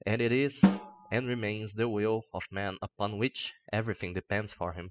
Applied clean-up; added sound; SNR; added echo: classical method spectral subtraction.